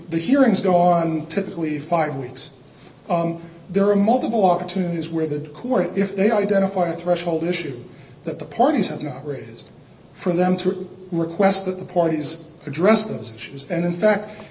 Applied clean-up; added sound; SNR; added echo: none; none; none; none.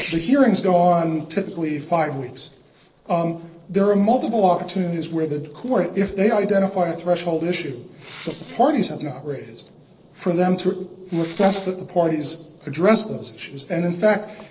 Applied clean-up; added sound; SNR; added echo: neural separator model SepFormer DNS4.